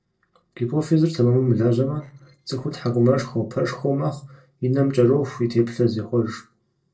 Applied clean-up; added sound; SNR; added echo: neural separator model SepFormer DNS4.